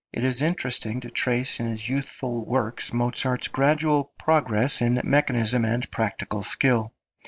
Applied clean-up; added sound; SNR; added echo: neural mask model DeepFilterNet 3.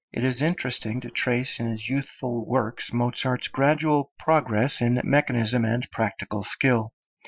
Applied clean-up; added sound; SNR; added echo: classical method Wiener filter.